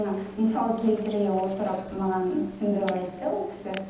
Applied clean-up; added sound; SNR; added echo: none; Alarm; 15 dB; reverberation time 1.3 s.